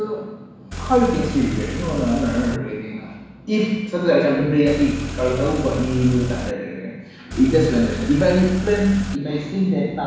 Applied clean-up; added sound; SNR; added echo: none; Car; 9 dB; reverberation time 1.1 s.